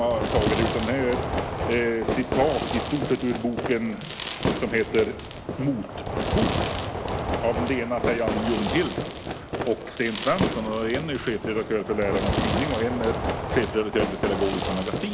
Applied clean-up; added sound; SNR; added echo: none; Fireworks; 1 dB; none.